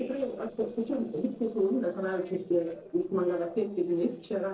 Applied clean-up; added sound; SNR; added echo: neural separator model SepFormer DNS4.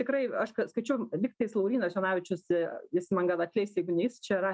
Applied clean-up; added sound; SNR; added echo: none; none; none; none.